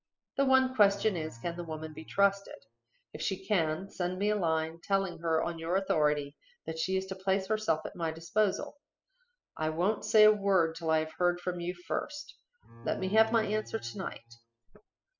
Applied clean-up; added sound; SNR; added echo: classical method spectral subtraction.